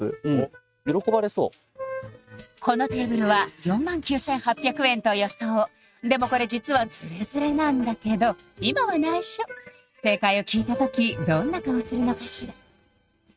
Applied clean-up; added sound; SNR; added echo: neural mask model RNNoise.